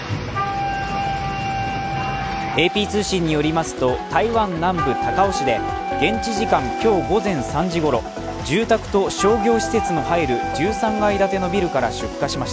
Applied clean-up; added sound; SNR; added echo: none; Wind instrument, woodwind instrument; 6 dB; none.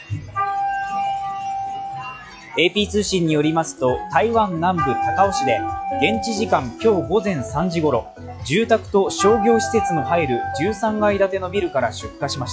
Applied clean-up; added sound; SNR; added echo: classical method log-MMSE.